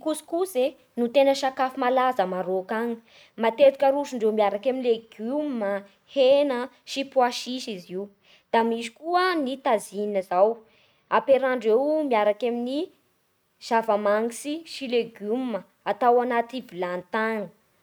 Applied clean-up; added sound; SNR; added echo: none; none; none; none.